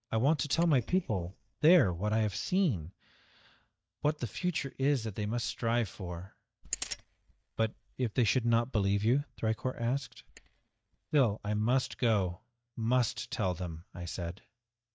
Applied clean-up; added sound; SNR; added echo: neural mask model DeepFilterNet 3.